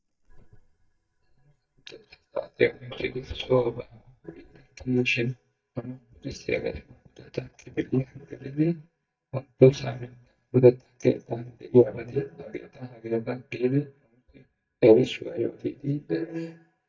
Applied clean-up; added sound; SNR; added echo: neural mask model DeepFilterNet 3.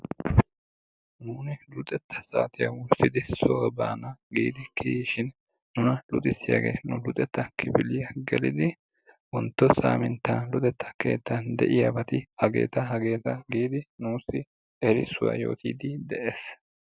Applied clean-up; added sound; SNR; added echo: none; none; none; none.